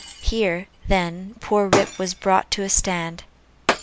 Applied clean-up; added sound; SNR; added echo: none; Shatter; 6 dB; none.